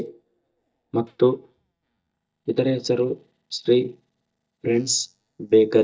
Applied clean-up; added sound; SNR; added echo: neural mask model DeepFilterNet 3.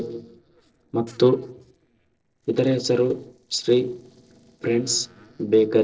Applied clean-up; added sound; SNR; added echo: neural separator model SepFormer DNS4.